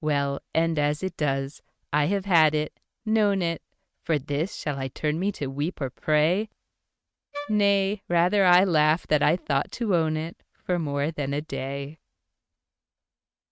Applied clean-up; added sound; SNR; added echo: neural mask model RNNoise.